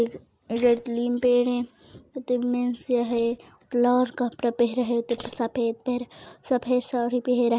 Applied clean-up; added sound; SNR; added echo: neural mask model Resemble Enhance denoiser.